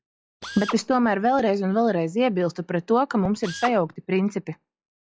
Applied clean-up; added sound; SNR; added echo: classical method log-MMSE.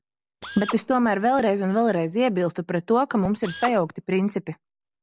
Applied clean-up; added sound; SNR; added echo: none; Drill; 18 dB; none.